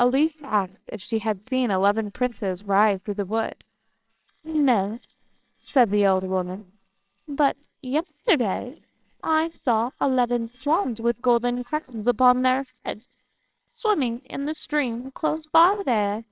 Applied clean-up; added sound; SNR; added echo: neural separator model SepFormer WHAMR!.